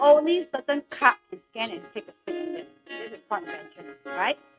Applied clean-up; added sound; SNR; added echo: neural mask model RNNoise.